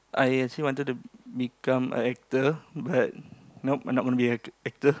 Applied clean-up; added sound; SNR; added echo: none; none; none; none.